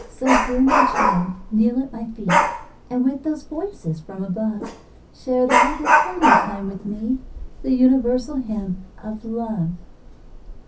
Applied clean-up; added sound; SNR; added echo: none; Dog; 0 dB; reverberation time 0.3 s.